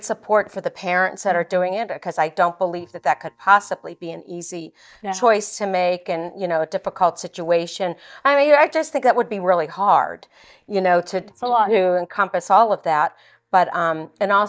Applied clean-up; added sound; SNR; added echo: neural mask model DeepFilterNet 3.